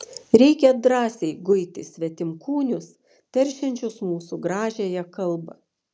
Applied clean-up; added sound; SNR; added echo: none; none; none; none.